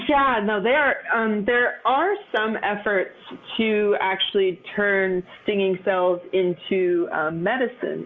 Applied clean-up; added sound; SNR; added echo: none; none; none; none.